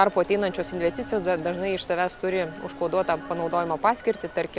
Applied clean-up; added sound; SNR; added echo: none; Bowed string instrument + Telephone; 15 dB; none.